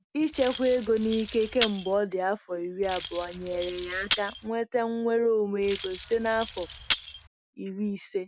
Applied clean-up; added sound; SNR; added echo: none; Keys jangling; 0 dB; none.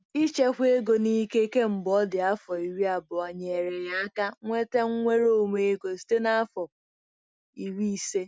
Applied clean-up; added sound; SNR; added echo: none; none; none; none.